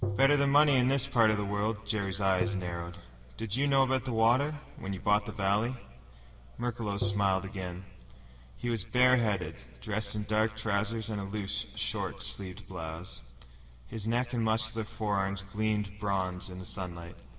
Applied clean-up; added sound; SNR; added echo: none; Tap; 5 dB; reverberation time 2.4 s.